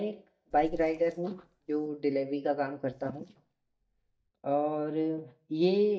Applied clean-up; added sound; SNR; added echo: neural mask model DeepFilterNet 3.